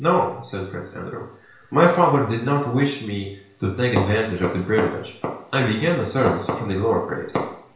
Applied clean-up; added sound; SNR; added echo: none; none; none; reverberation time 0.5 s.